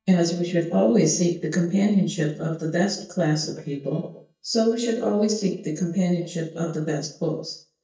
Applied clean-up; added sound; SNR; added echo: neural mask model DeepFilterNet 3.